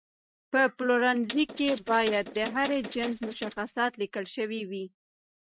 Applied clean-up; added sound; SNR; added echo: neural mask model RNNoise.